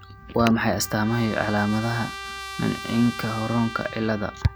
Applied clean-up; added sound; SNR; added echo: none; Trumpet; 13 dB; none.